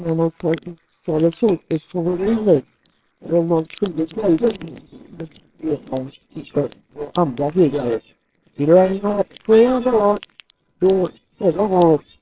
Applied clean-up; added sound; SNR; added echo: neural separator model SepFormer WHAMR!.